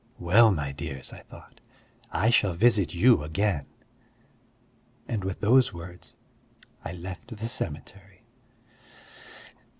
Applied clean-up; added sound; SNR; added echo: none; none; none; none.